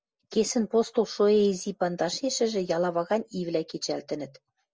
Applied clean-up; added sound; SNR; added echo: none; none; none; none.